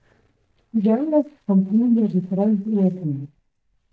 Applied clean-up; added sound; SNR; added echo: neural mask model DeepFilterNet 3.